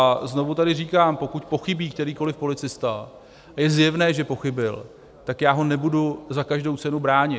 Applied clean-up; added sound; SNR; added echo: none; none; none; none.